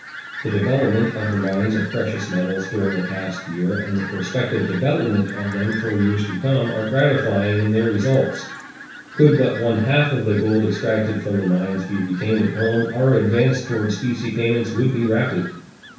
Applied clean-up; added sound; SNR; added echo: none; Fowl; 14 dB; reverberation time 0.6 s.